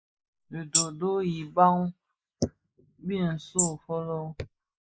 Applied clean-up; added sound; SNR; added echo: neural mask model Resemble Enhance denoiser.